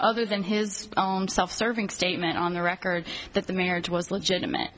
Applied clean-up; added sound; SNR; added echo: none; none; none; none.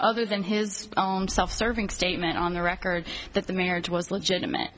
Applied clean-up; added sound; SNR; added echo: none; Boom; 14 dB; none.